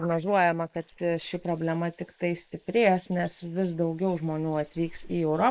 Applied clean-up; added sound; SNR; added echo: neural mask model Resemble Enhance denoiser.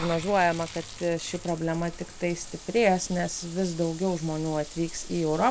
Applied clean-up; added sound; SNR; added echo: none; Bathtub (filling or washing) / Water; 14 dB; none.